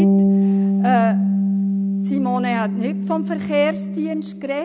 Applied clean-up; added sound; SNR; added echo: none; Bass guitar; -5 dB; none.